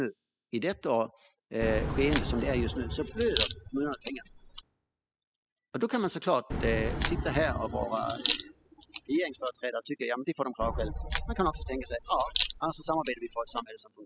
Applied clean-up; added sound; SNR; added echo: classical method spectral subtraction.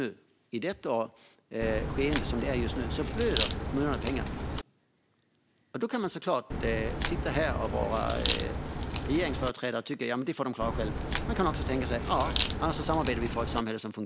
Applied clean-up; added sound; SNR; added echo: none; Crack; -2 dB; none.